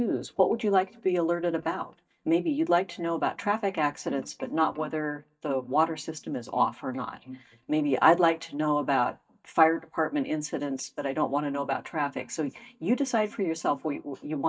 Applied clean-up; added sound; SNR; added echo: neural mask model DeepFilterNet 3.